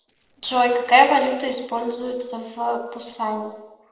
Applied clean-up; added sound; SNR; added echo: neural separator model SepFormer DNS4.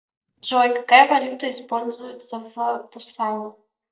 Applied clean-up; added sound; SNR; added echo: neural mask model DeepFilterNet 3.